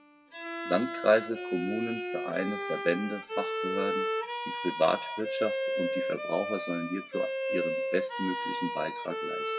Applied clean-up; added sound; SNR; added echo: classical method WPE with log-MMSE.